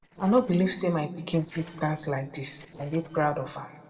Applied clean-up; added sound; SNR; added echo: neural separator model SepFormer DNS4.